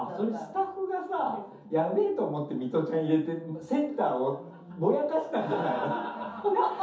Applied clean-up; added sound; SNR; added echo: none; none; none; reverberation time 0.5 s.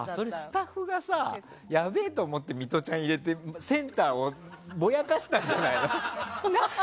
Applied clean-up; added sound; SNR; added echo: none; none; none; none.